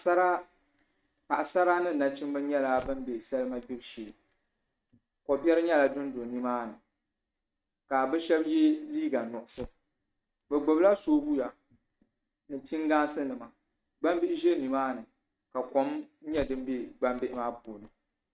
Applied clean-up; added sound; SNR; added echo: neural mask model RNNoise.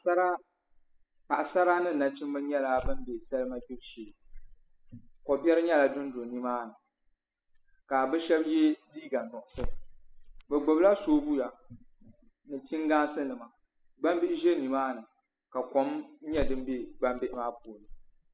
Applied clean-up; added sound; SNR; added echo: classical method spectral subtraction.